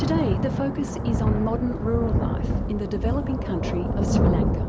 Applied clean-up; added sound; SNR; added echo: none; Thunder / Rain; -5 dB; none.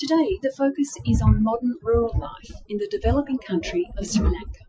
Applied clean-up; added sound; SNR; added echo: classical method Wiener filter.